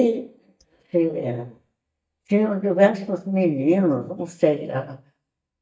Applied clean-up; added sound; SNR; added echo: neural mask model DeepFilterNet 3.